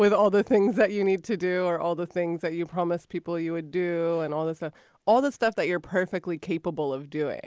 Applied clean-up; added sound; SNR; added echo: none; none; none; none.